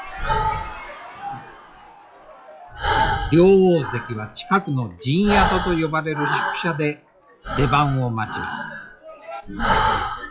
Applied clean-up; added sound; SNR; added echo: classical method log-MMSE.